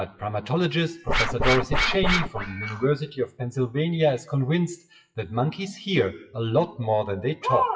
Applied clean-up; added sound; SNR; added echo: classical method WPE with log-MMSE.